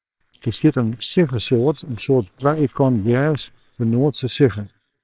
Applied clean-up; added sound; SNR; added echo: neural separator model SepFormer WHAMR!.